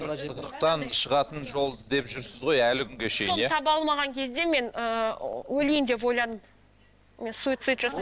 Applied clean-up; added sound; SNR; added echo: neural separator model SepFormer DNS4.